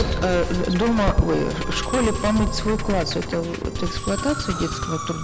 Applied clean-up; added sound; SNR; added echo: none; Musical instrument; 2 dB; none.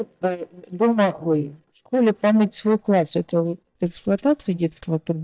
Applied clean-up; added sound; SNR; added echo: neural mask model DeepFilterNet 3.